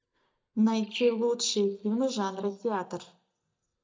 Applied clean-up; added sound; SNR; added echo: neural mask model DeepFilterNet 3.